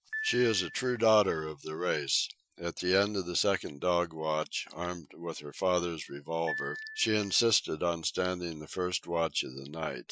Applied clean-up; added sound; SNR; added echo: classical method Wiener filter.